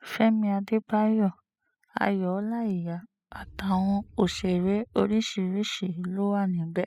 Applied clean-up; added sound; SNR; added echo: classical method spectral subtraction.